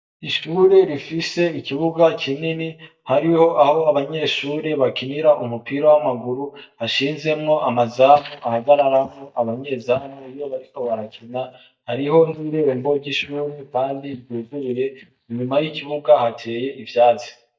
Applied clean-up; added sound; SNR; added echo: neural mask model DeepFilterNet 3.